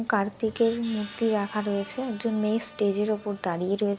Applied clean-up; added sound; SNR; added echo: none; Screech; 19 dB; none.